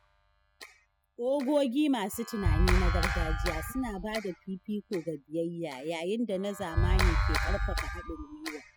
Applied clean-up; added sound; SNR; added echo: classical method spectral subtraction.